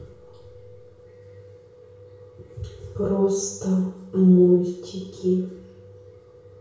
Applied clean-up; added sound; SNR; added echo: none; none; none; reverberation time 0.6 s.